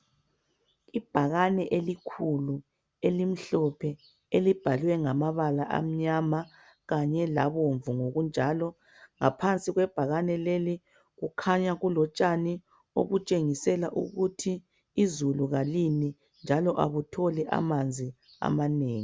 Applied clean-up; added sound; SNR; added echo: none; none; none; none.